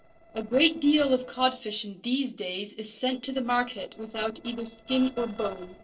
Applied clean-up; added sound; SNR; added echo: neural separator model SepFormer DNS4.